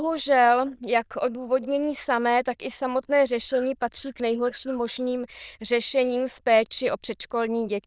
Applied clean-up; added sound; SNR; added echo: neural diffusion model UNIVERSE++.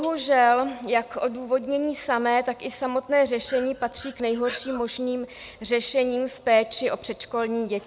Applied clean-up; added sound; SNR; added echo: none; Breathing; 16 dB; none.